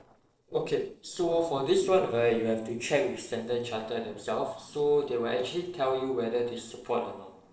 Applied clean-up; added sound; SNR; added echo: neural separator model SepFormer DNS4.